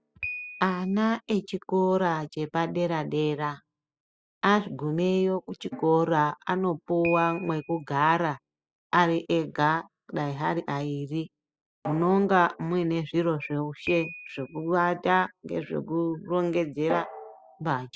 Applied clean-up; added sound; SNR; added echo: classical method spectral subtraction.